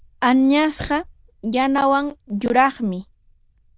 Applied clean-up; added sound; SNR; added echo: neural diffusion model UNIVERSE++.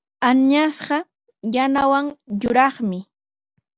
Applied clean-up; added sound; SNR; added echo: none; none; none; none.